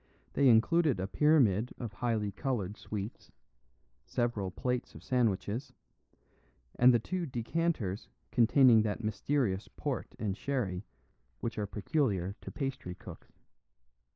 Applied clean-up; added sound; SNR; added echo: neural mask model Resemble Enhance denoiser.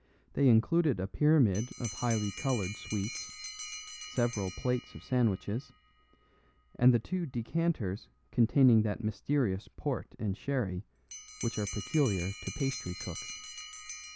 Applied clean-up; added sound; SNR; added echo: none; Bell; 15 dB; none.